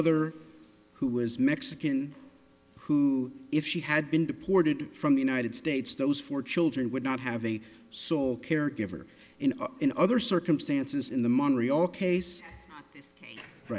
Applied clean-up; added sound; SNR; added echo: none; none; none; none.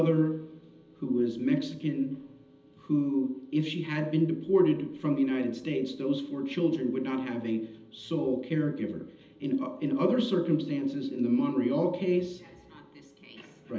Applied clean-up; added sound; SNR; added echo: none; none; none; reverberation time 1.2 s.